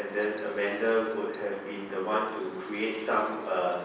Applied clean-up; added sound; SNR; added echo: none; Chirp, tweet; 17 dB; reverberation time 1.1 s.